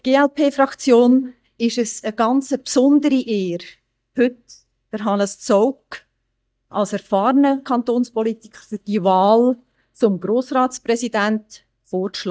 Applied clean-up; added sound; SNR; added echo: neural mask model DeepFilterNet 3.